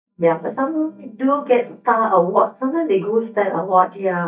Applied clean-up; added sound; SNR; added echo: neural mask model DeepFilterNet 3.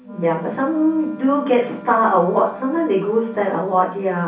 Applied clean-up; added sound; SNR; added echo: none; Wind instrument, woodwind instrument; 18 dB; reverberation time 0.6 s.